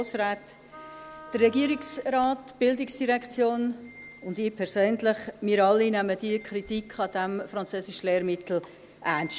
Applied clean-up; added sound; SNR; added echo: none; Wind instrument, woodwind instrument + Wind chime; 19 dB; none.